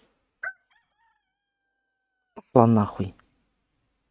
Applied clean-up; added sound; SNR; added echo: neural mask model RNNoise.